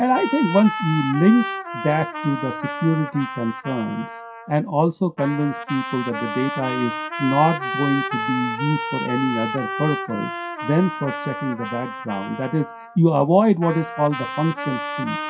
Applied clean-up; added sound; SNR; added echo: classical method WPE with log-MMSE.